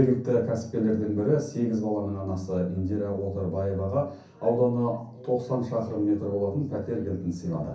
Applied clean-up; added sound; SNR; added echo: none; none; none; reverberation time 0.6 s.